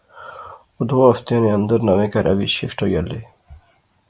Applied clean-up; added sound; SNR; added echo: none; none; none; none.